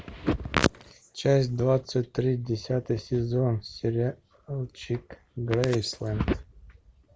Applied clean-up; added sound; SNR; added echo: none; none; none; none.